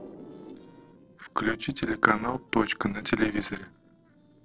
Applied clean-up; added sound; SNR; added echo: neural separator model SepFormer DNS4.